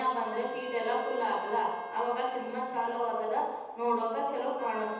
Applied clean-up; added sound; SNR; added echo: none; Wind instrument, woodwind instrument; 16 dB; reverberation time 1.1 s.